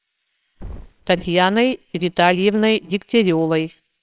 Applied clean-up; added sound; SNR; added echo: neural separator model SepFormer WHAMR!.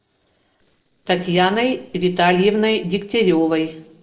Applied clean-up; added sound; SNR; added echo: neural separator model SepFormer DNS4.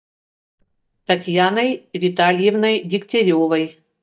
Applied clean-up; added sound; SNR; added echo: neural mask model DeepFilterNet 3.